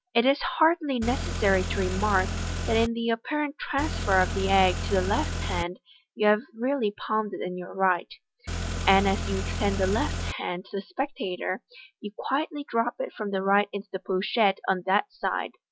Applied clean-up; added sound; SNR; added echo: none; Car; 3 dB; none.